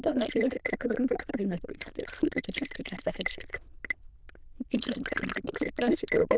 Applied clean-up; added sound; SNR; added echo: neural diffusion model UNIVERSE++.